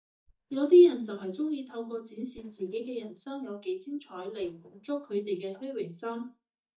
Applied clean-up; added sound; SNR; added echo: neural mask model DeepFilterNet 3.